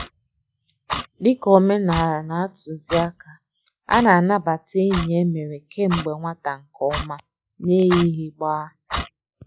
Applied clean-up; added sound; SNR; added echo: classical method log-MMSE.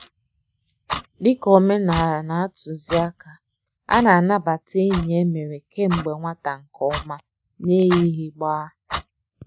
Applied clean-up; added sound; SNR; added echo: neural mask model RNNoise.